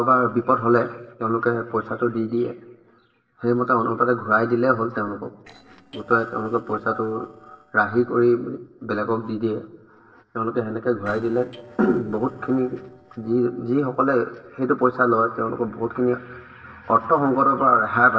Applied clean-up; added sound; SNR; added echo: neural separator model SepFormer DNS4.